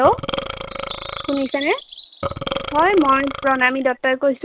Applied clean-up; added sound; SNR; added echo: none; Bird vocalization, bird call, bird song + Burping, eructation; 6 dB; none.